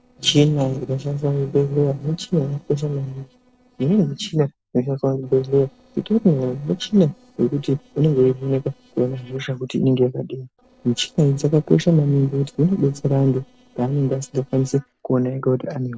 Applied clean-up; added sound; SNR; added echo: neural separator model SepFormer DNS4.